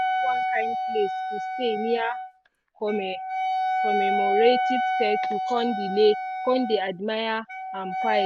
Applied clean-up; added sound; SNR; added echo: none; Wind instrument, woodwind instrument; 0 dB; none.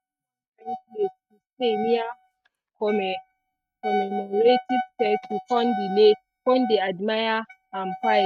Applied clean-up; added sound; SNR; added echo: neural mask model RNNoise.